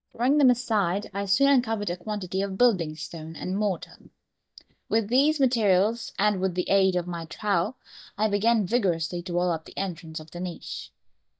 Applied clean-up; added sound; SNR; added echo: neural mask model DeepFilterNet 3.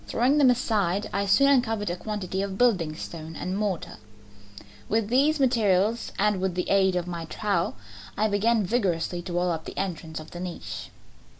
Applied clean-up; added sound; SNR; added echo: none; none; none; none.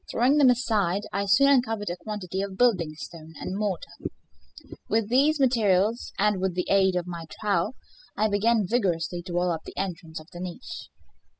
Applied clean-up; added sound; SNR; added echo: classical method spectral subtraction.